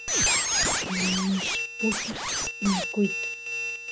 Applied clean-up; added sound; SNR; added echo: none; Squeak; -3 dB; none.